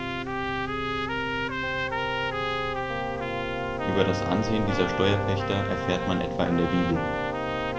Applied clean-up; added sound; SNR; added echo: none; Trumpet + Keyboard (musical); 0 dB; none.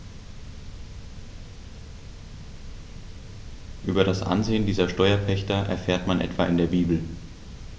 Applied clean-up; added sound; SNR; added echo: none; none; none; none.